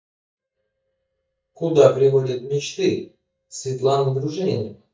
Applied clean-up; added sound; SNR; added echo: neural mask model DeepFilterNet 3.